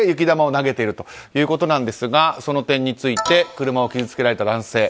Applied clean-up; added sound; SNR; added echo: none; none; none; none.